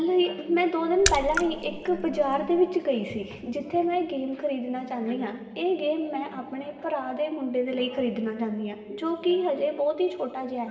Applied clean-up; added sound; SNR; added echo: none; Raindrop / Splash, splatter; 5 dB; reverberation time 2.0 s.